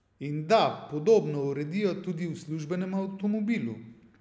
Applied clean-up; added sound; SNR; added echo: none; none; none; none.